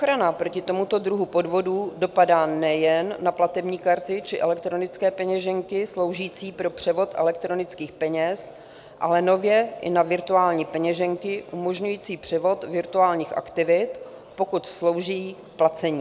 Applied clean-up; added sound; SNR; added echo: none; none; none; none.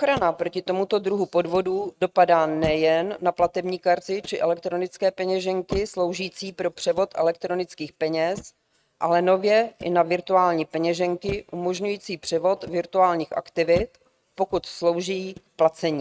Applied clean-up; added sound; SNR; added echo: neural mask model RNNoise.